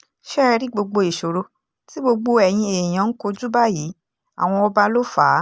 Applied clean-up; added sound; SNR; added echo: none; none; none; none.